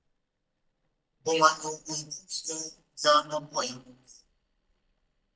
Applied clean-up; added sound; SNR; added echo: neural mask model DeepFilterNet 3.